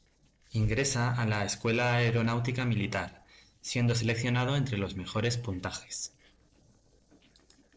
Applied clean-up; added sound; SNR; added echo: neural separator model SepFormer DNS4.